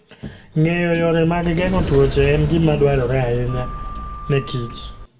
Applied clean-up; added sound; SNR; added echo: none; Sliding door; 8 dB; reverberation time 0.4 s.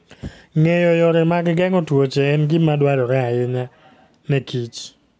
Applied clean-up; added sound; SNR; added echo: none; none; none; none.